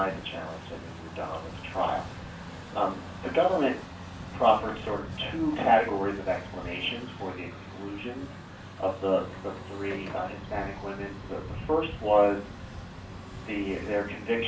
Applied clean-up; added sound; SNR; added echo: none; Truck; 11 dB; reverberation time 0.3 s.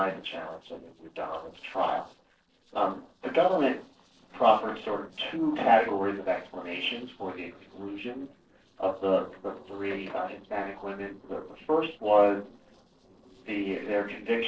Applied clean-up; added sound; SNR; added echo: neural separator model SepFormer DNS4.